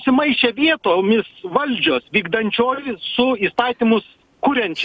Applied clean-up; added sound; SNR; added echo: none; none; none; none.